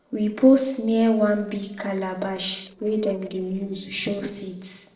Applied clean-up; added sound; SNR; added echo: neural separator model SepFormer DNS4.